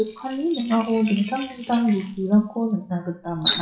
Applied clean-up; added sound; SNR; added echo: classical method WPE with log-MMSE.